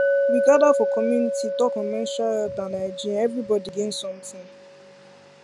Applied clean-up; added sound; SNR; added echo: none; Chink, clink; 2 dB; none.